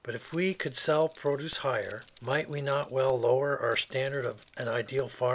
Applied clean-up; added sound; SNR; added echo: none; Keys jangling; 19 dB; none.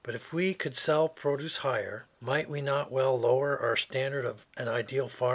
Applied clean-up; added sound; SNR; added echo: none; none; none; none.